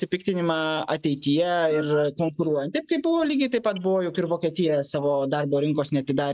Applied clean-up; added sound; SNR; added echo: neural mask model Resemble Enhance denoiser.